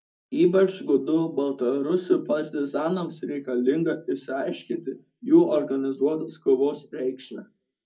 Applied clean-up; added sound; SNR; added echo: none; none; none; reverberation time 0.4 s.